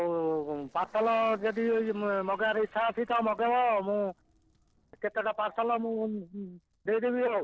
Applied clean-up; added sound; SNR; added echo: neural separator model SepFormer DNS4.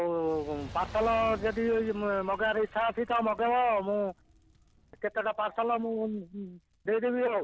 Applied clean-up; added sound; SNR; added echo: none; Fire; 19 dB; none.